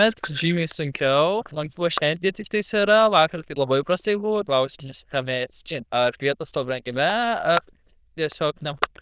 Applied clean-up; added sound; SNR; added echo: neural diffusion model UNIVERSE++.